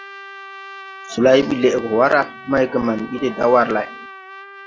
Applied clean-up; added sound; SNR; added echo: none; Trumpet; 17 dB; none.